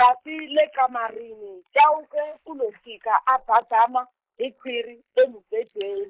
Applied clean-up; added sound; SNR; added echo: neural mask model Resemble Enhance denoiser.